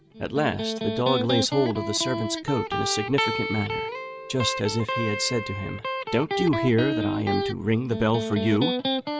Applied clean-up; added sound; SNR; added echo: none; Electric guitar; 3 dB; none.